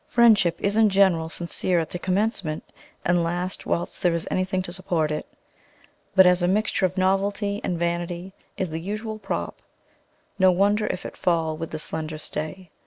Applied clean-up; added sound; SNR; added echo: none; none; none; none.